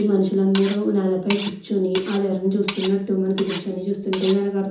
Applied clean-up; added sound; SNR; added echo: none; Cutlery, silverware; 15 dB; reverberation time 0.6 s.